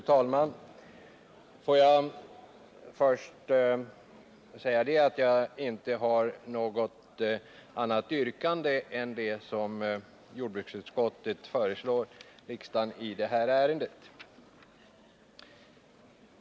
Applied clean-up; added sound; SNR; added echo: none; none; none; none.